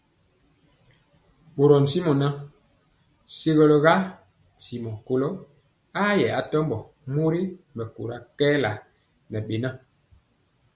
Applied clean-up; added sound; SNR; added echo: none; none; none; none.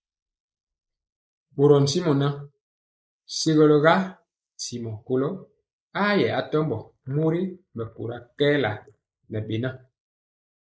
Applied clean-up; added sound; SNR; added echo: neural mask model Resemble Enhance denoiser.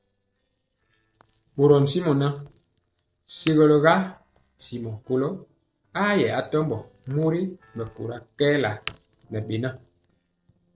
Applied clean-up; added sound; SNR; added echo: neural separator model SepFormer DNS4.